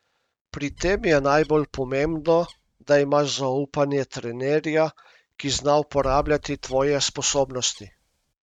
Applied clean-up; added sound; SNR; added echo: neural mask model RNNoise.